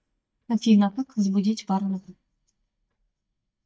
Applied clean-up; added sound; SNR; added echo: neural mask model DeepFilterNet 3.